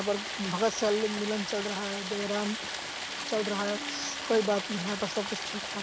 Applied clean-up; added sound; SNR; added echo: none; Stream; 5 dB; none.